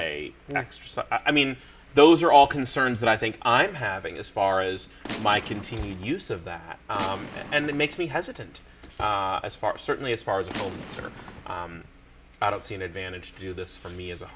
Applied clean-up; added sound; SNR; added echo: none; Gunshot, gunfire; 13 dB; none.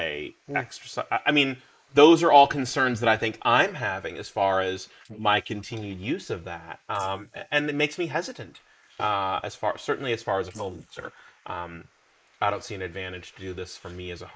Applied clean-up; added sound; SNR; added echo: neural mask model Resemble Enhance denoiser.